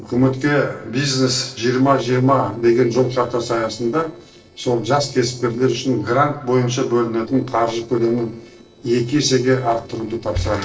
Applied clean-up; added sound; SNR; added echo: neural separator model SepFormer DNS4.